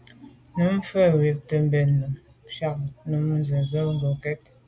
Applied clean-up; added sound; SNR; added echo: none; none; none; none.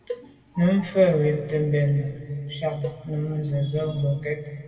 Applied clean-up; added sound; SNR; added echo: none; Cowbell; 16 dB; reverberation time 2.0 s.